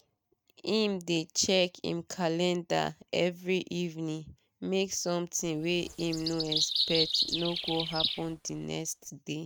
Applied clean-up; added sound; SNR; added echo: neural mask model RNNoise.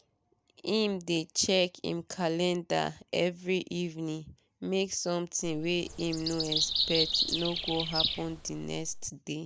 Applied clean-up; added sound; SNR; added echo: none; Bird vocalization, bird call, bird song; 1 dB; none.